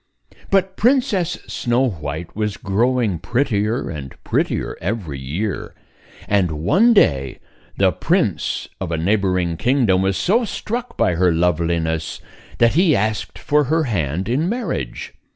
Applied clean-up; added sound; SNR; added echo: none; none; none; none.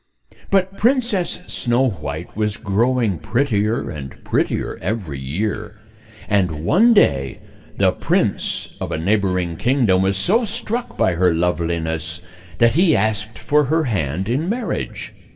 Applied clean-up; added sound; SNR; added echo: none; none; none; reverberation time 2.7 s.